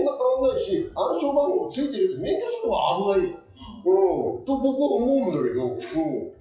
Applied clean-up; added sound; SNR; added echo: classical method WPE with log-MMSE.